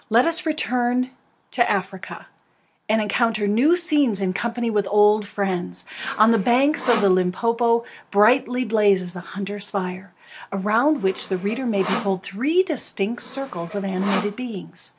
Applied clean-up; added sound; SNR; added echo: none; Sawing; 12 dB; none.